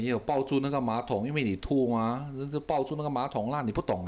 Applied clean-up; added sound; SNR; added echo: none; none; none; none.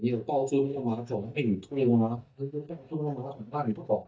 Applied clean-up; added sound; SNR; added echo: neural mask model DeepFilterNet 3.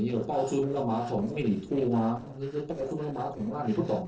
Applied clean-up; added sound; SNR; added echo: neural separator model SepFormer DNS4.